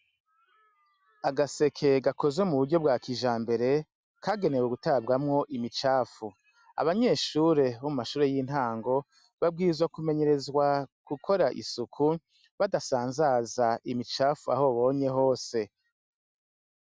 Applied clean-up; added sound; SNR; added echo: none; none; none; none.